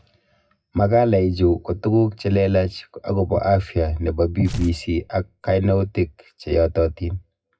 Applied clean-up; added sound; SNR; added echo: classical method WPE with log-MMSE.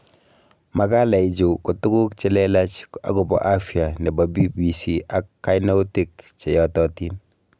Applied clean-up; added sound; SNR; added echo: none; none; none; none.